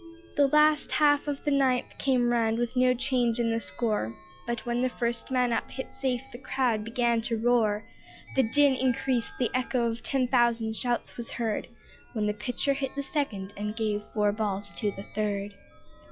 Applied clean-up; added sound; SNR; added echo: classical method log-MMSE.